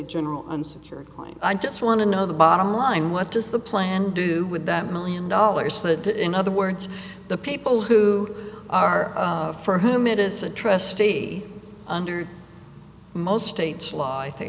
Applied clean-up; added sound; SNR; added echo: none; none; none; none.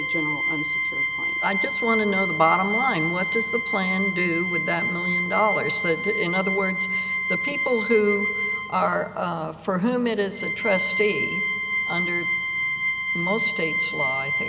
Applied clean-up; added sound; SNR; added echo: none; Organ; -1 dB; none.